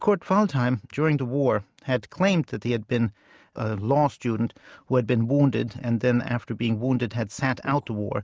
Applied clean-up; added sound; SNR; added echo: neural mask model RNNoise.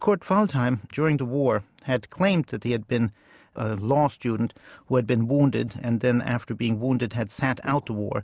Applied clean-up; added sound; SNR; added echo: none; Breathing; 15 dB; none.